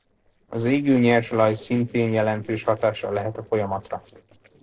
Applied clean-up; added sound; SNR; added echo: neural separator model SepFormer DNS4.